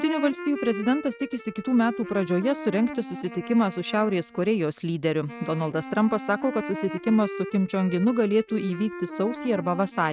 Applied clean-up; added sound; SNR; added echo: neural mask model RNNoise.